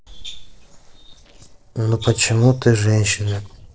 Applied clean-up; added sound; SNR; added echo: neural separator model SepFormer DNS4.